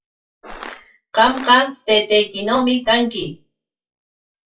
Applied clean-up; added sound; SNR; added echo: classical method WPE with log-MMSE.